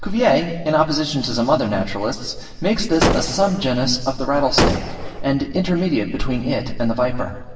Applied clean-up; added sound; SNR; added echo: none; Gunshot, gunfire; 3 dB; reverberation time 1.2 s.